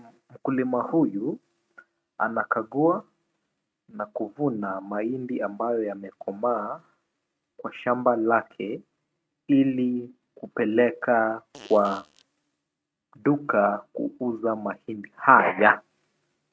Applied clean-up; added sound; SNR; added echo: neural mask model RNNoise.